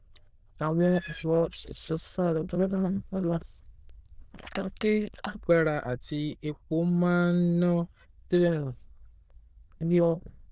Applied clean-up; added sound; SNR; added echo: neural diffusion model UNIVERSE++.